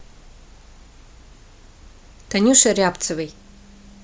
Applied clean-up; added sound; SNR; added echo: none; none; none; none.